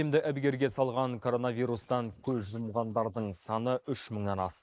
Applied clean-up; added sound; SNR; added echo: neural mask model Resemble Enhance denoiser.